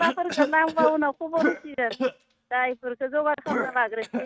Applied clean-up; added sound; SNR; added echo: neural mask model RNNoise.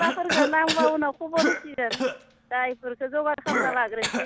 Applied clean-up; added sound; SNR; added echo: none; Cough; 3 dB; none.